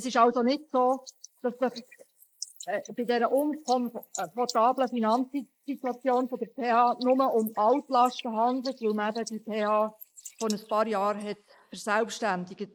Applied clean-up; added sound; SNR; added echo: neural mask model Resemble Enhance denoiser.